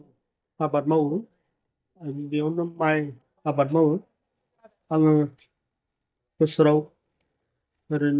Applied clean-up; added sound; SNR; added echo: neural mask model DeepFilterNet 3.